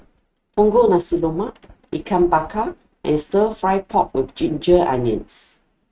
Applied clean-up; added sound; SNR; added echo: neural mask model RNNoise.